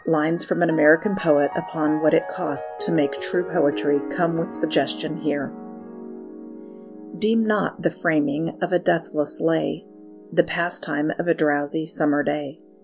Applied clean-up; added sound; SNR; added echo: none; Piano; 13 dB; none.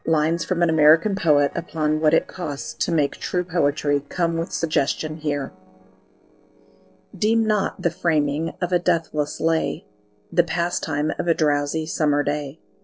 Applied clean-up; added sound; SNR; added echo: neural separator model SepFormer DNS4.